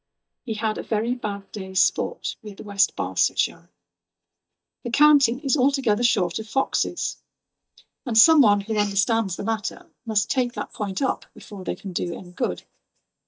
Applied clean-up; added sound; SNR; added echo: neural mask model DeepFilterNet 3.